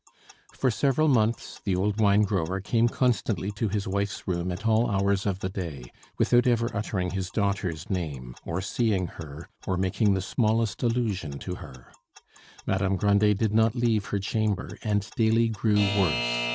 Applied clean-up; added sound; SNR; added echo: none; Alarm / Clock; 16 dB; none.